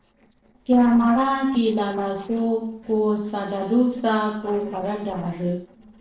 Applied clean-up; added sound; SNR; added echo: neural separator model SepFormer DNS4.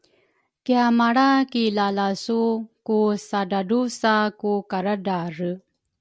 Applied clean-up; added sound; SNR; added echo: none; none; none; none.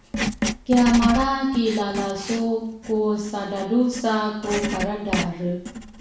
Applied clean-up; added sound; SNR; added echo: none; Writing; 7 dB; reverberation time 0.6 s.